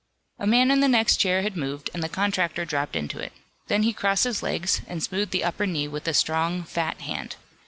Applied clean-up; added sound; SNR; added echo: none; none; none; none.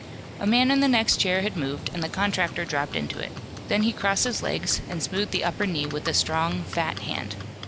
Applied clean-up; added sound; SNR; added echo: none; Livestock, farm animals, working animals; 11 dB; none.